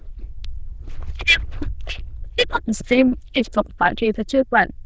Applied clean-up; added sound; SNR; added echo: neural diffusion model UNIVERSE++.